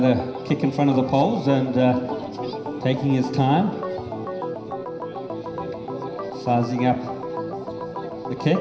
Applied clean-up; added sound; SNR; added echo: none; Organ; 7 dB; reverberation time 0.9 s.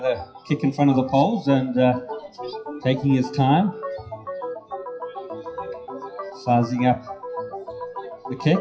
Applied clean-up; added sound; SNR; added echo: classical method WPE with log-MMSE.